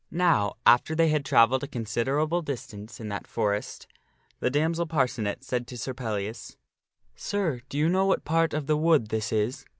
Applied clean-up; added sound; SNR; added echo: none; none; none; none.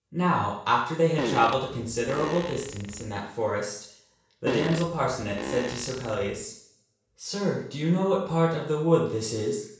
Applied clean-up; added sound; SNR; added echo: none; Fart; 7 dB; reverberation time 0.7 s.